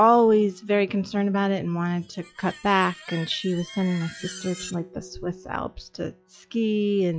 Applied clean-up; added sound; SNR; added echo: classical method log-MMSE.